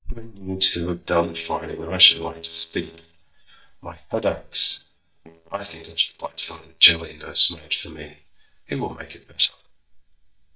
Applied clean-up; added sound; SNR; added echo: neural mask model DeepFilterNet 3.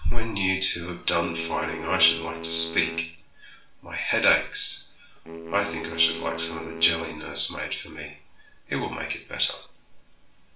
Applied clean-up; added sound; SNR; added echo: none; Wind instrument, woodwind instrument; 13 dB; reverberation time 0.4 s.